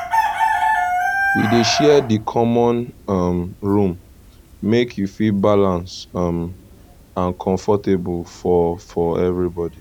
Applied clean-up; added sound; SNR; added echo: none; Chicken, rooster; 6 dB; none.